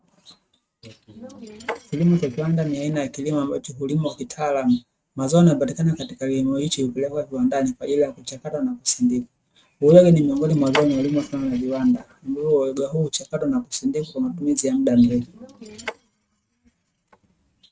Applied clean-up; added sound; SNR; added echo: neural mask model RNNoise.